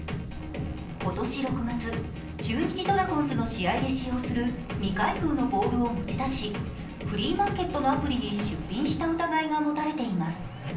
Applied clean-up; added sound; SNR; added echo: none; Wind; 16 dB; reverberation time 0.6 s.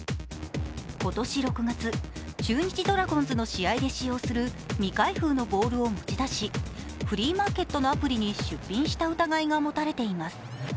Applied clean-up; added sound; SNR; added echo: none; none; none; none.